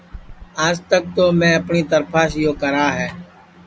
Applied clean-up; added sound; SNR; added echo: none; Run; 18 dB; none.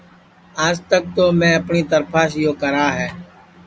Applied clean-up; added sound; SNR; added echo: none; none; none; none.